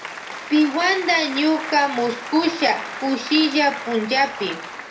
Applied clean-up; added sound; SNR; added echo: none; Applause; 11 dB; reverberation time 0.3 s.